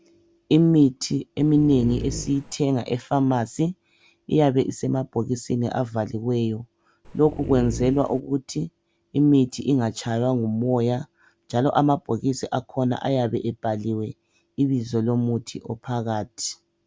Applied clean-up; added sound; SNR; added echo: none; Dog; 10 dB; none.